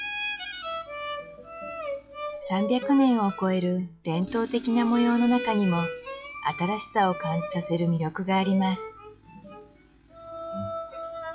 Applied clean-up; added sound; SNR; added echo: classical method log-MMSE.